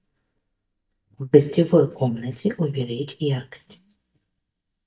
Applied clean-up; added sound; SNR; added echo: neural mask model DeepFilterNet 3.